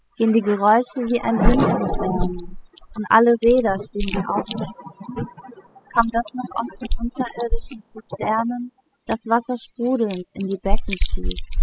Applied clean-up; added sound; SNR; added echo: classical method spectral subtraction.